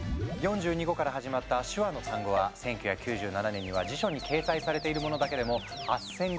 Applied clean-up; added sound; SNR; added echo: none; none; none; none.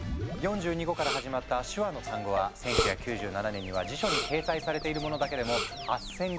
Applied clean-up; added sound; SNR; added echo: none; Respiratory sounds; 6 dB; none.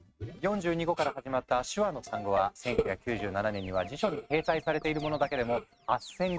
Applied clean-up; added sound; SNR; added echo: neural mask model RNNoise.